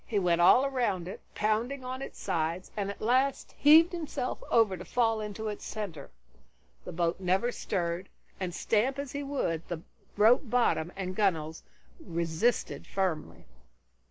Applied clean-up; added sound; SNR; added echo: none; none; none; none.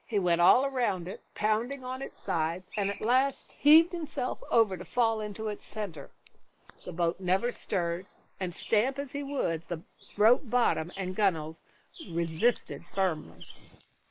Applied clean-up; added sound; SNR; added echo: neural mask model Resemble Enhance denoiser.